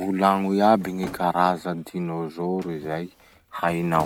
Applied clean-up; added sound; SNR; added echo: none; Drawer open or close; 20 dB; none.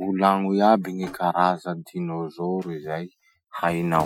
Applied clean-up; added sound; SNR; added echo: classical method Wiener filter.